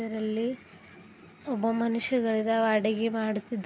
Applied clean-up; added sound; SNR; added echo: none; none; none; none.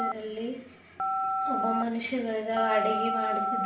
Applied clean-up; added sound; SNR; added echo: none; Telephone; -1 dB; reverberation time 0.5 s.